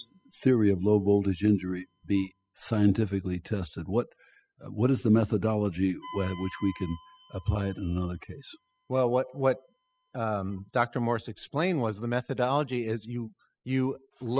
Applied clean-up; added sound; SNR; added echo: classical method spectral subtraction.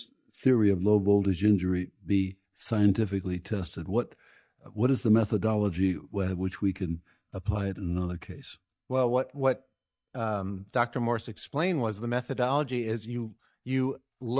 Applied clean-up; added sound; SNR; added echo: neural mask model DeepFilterNet 3.